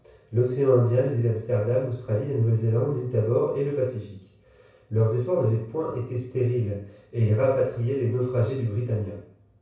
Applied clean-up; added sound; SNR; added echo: none; none; none; reverberation time 0.6 s.